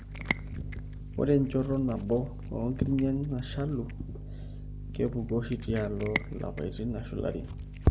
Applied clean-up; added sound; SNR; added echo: none; Cat; 14 dB; none.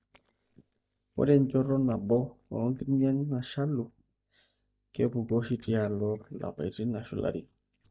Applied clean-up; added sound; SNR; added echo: neural mask model DeepFilterNet 3.